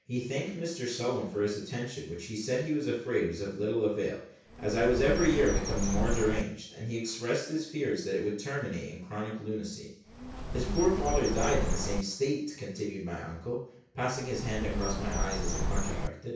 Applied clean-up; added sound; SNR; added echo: none; Bird; 0 dB; reverberation time 0.6 s.